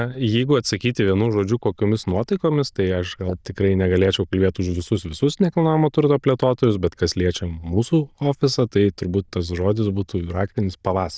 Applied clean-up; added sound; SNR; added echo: neural diffusion model UNIVERSE++.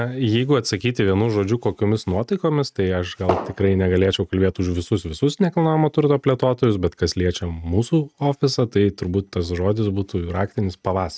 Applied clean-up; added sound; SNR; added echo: neural mask model RNNoise.